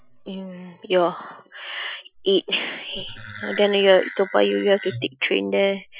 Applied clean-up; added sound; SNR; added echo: classical method Wiener filter.